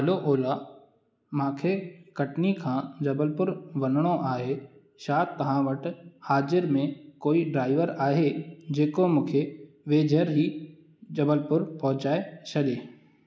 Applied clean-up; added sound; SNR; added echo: none; none; none; none.